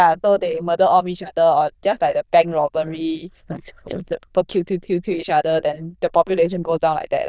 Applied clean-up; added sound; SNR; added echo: neural diffusion model UNIVERSE++.